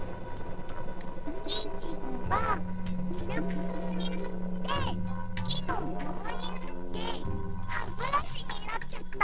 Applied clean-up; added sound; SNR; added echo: neural separator model SepFormer DNS4.